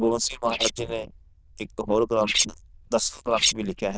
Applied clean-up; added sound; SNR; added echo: neural diffusion model UNIVERSE++.